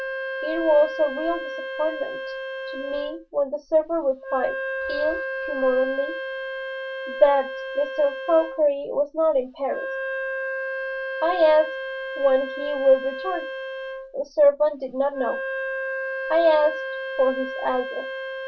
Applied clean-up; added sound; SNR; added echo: none; Wind instrument, woodwind instrument; 7 dB; reverberation time 0.1 s.